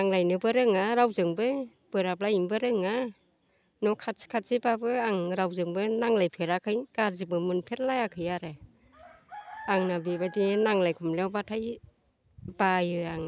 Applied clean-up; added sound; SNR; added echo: none; none; none; none.